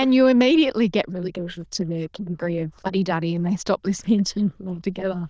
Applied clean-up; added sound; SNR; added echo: neural diffusion model UNIVERSE++.